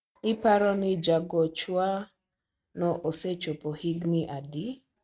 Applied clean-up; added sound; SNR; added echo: neural mask model RNNoise.